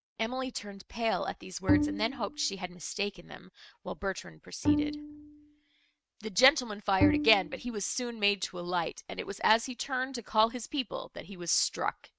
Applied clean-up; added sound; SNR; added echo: neural mask model RNNoise.